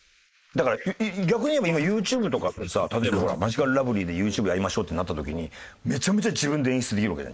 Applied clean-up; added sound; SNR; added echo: neural mask model Resemble Enhance denoiser.